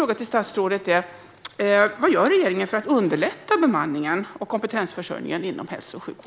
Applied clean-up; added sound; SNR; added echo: none; none; none; none.